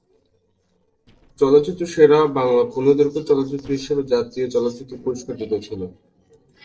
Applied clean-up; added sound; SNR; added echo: neural separator model SepFormer DNS4.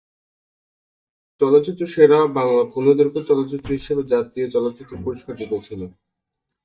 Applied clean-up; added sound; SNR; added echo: neural mask model DeepFilterNet 3.